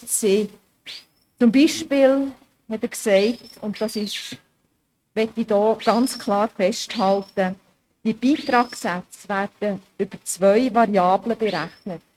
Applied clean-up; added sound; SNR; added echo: neural mask model RNNoise.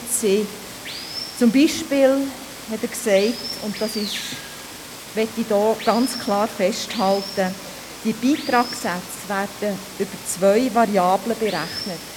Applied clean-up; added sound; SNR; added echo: none; Water; 12 dB; none.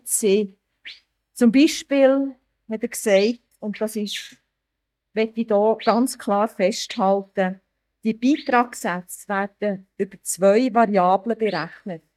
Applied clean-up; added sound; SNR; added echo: neural mask model DeepFilterNet 3.